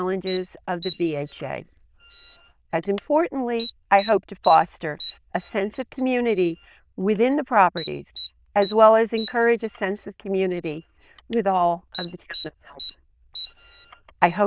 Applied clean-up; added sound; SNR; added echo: neural diffusion model UNIVERSE++.